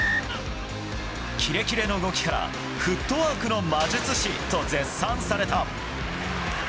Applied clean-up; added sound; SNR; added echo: none; none; none; none.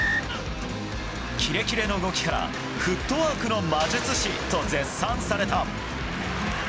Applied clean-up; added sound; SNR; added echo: none; Alarm + Acoustic guitar; 12 dB; none.